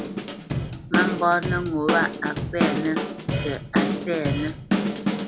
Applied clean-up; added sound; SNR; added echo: none; Drum / Drum kit; -2 dB; none.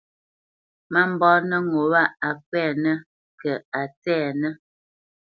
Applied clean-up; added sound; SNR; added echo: none; none; none; none.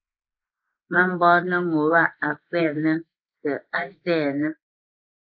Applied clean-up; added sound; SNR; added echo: neural mask model Resemble Enhance denoiser.